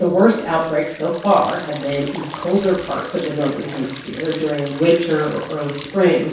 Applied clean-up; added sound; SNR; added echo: none; Liquid; 17 dB; reverberation time 0.7 s.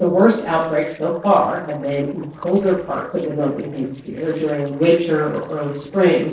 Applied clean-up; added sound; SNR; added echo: neural separator model SepFormer DNS4.